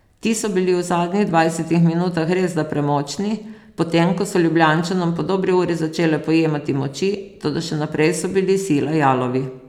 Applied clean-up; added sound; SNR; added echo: none; none; none; none.